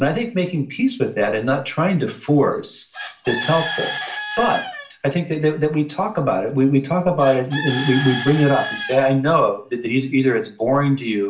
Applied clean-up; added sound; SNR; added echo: none; Bird / Chicken, rooster; 11 dB; reverberation time 0.3 s.